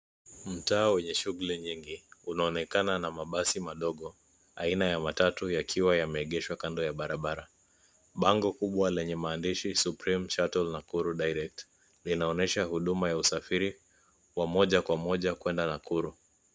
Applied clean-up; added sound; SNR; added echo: none; none; none; none.